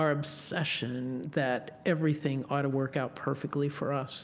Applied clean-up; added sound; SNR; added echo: none; none; none; none.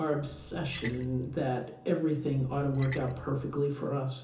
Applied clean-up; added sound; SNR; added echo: none; Splash, splatter; 16 dB; reverberation time 0.7 s.